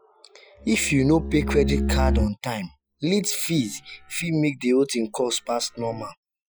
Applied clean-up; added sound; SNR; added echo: classical method Wiener filter.